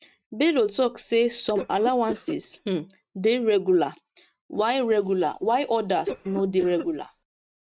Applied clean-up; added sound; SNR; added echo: neural mask model RNNoise.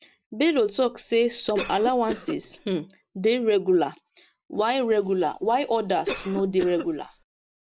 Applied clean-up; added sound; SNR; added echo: none; Cough; 12 dB; none.